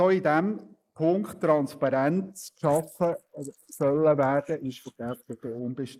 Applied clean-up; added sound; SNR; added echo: neural mask model Resemble Enhance denoiser.